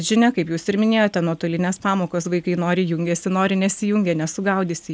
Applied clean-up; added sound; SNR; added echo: none; none; none; none.